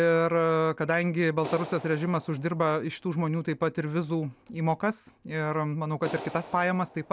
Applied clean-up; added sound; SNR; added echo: none; Clapping; 19 dB; none.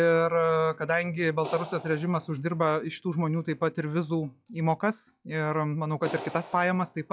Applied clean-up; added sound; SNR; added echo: classical method log-MMSE.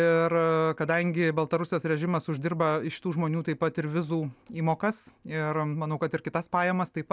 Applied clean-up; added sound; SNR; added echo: none; none; none; none.